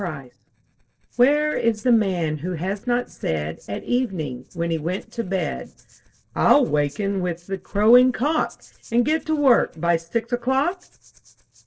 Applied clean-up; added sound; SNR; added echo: neural separator model SepFormer DNS4.